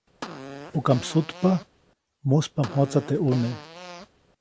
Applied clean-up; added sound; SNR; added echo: none; Fart; 14 dB; none.